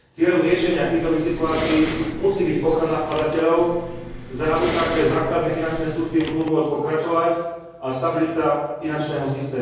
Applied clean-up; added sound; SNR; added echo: none; Respiratory sounds; 9 dB; reverberation time 1.3 s.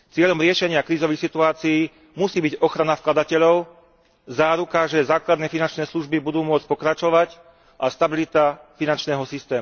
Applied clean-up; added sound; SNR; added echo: none; none; none; none.